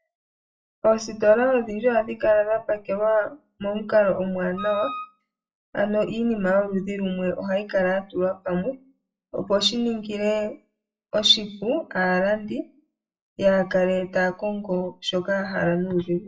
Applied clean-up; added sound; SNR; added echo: classical method WPE with log-MMSE.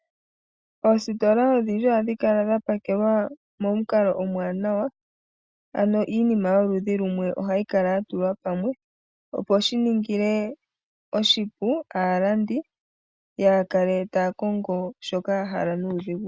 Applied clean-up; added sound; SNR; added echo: none; none; none; none.